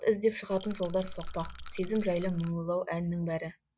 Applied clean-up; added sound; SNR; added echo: none; Rattle / Rattle (instrument); 7 dB; none.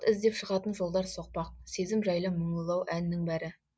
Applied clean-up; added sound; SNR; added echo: none; none; none; none.